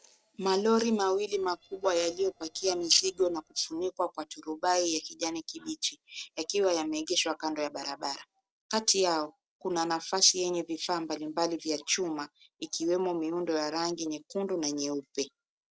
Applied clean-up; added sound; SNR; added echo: neural separator model SepFormer DNS4.